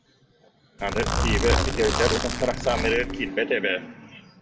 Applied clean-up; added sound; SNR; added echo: none; Zipper (clothing); -1 dB; reverberation time 0.6 s.